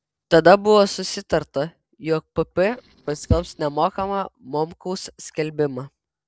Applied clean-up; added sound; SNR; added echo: neural separator model SepFormer DNS4.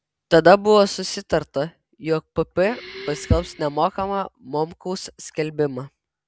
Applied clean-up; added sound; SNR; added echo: none; Breathing; 20 dB; none.